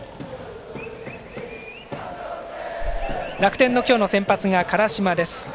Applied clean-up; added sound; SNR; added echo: none; Breathing; 13 dB; none.